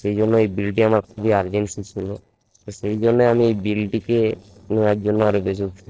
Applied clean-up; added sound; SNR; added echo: neural separator model SepFormer DNS4.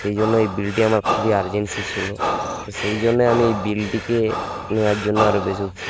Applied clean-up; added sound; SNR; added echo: none; Breathing; 6 dB; none.